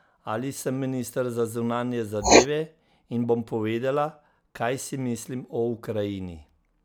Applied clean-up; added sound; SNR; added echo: none; Writing; 2 dB; none.